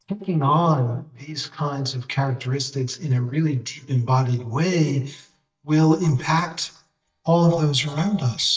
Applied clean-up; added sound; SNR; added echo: neural mask model DeepFilterNet 3.